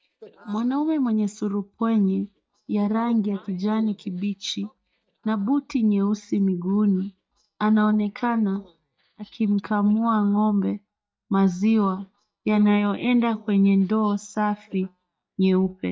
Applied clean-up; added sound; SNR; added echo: neural mask model DeepFilterNet 3.